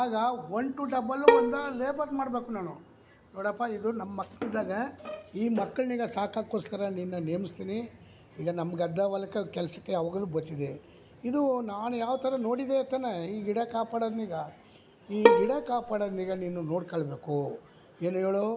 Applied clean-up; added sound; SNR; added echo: none; Bowed string instrument; -5 dB; none.